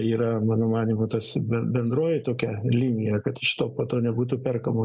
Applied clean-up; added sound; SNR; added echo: none; none; none; none.